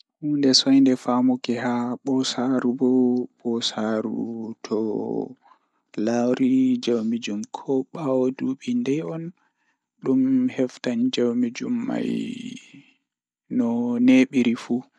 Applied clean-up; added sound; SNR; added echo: none; none; none; none.